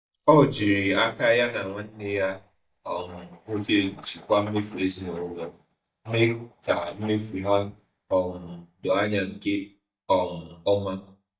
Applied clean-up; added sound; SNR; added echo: neural mask model DeepFilterNet 3.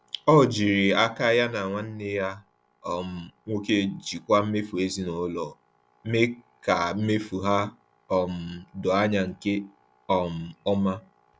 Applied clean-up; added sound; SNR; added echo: none; none; none; none.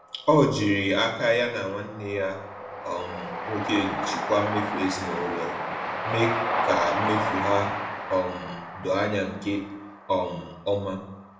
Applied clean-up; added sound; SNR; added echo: none; Train; 4 dB; reverberation time 0.7 s.